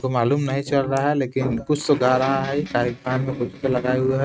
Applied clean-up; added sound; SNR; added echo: neural mask model RNNoise.